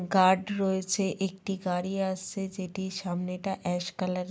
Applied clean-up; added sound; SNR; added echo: none; none; none; none.